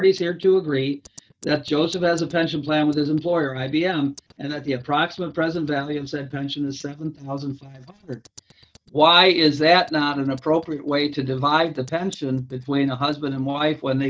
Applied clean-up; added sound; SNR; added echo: neural mask model DeepFilterNet 3.